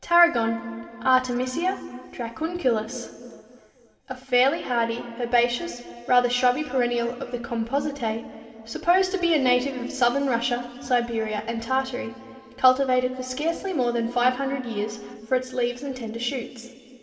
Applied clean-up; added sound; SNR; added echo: none; none; none; reverberation time 2.4 s.